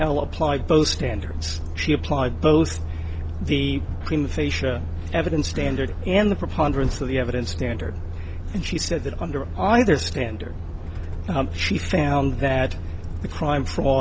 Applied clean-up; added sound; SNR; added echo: none; Truck; 4 dB; none.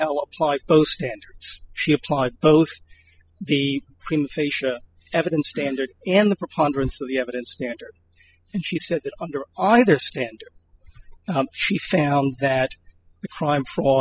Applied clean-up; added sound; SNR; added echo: classical method spectral subtraction.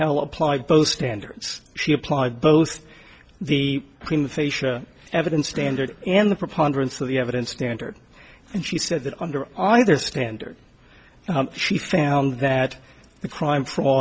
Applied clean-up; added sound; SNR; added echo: none; none; none; none.